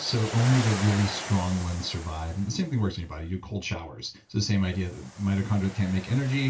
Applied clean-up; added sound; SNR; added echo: none; Waves, surf; 13 dB; reverberation time 0.2 s.